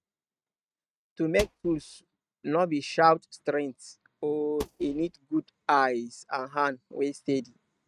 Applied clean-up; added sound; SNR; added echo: neural mask model RNNoise.